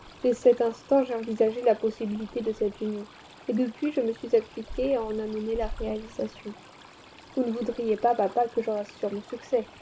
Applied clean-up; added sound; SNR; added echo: none; Stream; 17 dB; none.